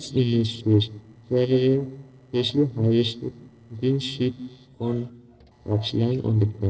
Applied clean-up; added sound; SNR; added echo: neural separator model SepFormer DNS4.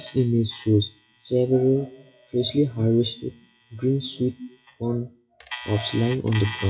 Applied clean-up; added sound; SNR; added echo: classical method WPE with log-MMSE.